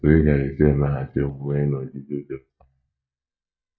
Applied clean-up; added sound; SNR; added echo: neural mask model DeepFilterNet 3.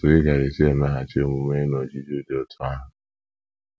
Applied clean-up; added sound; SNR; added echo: none; none; none; none.